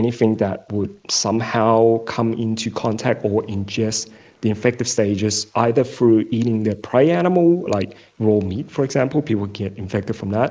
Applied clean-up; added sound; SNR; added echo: neural mask model Resemble Enhance denoiser.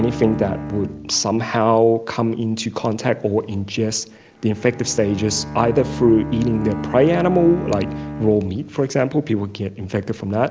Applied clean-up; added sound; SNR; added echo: none; Bowed string instrument; 12 dB; none.